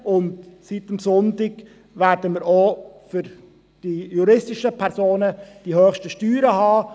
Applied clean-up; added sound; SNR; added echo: none; none; none; none.